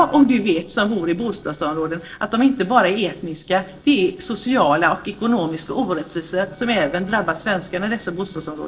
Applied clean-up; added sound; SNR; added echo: neural separator model SepFormer DNS4.